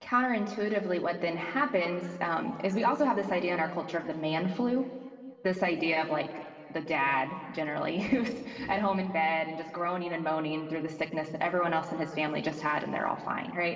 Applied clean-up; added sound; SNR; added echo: none; none; none; reverberation time 2.1 s.